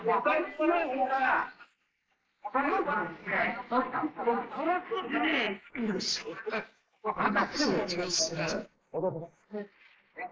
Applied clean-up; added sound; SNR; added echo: neural mask model Resemble Enhance denoiser.